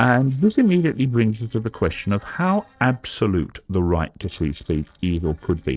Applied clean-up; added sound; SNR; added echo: neural separator model SepFormer DNS4.